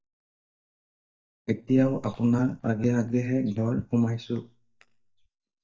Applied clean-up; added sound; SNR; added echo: neural mask model DeepFilterNet 3.